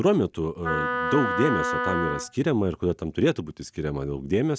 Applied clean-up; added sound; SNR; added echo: none; Wind instrument, woodwind instrument; 2 dB; none.